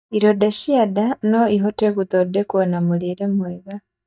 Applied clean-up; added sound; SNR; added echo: neural mask model DeepFilterNet 3.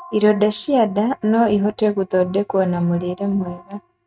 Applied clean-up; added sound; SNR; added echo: neural mask model RNNoise.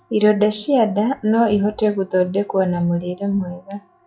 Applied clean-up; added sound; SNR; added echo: classical method log-MMSE.